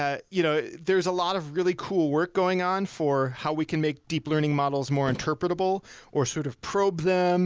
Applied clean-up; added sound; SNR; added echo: none; Thump, thud; 19 dB; none.